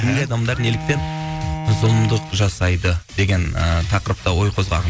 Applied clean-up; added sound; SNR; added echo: none; Bowed string instrument; 12 dB; none.